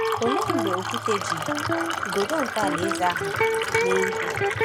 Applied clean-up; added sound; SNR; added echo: none; Fill (with liquid) + Electric guitar; -4 dB; none.